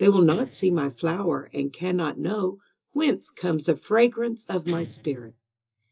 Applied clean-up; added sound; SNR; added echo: neural mask model DeepFilterNet 3.